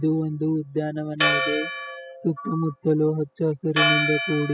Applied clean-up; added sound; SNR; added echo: classical method spectral subtraction.